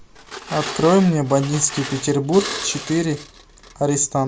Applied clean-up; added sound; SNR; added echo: none; Glass; 12 dB; none.